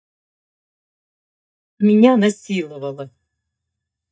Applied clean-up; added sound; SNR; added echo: neural mask model DeepFilterNet 3.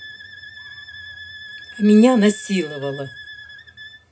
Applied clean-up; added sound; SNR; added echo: none; Wind instrument, woodwind instrument; 17 dB; reverberation time 0.4 s.